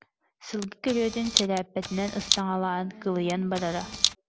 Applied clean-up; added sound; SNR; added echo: none; Camera; 1 dB; none.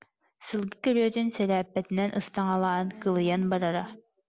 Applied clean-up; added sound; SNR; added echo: none; none; none; none.